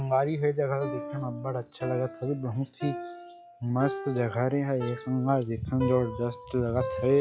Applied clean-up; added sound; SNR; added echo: classical method log-MMSE.